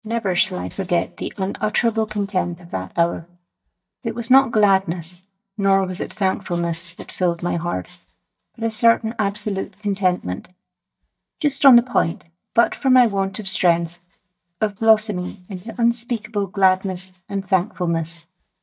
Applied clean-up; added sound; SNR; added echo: neural mask model DeepFilterNet 3.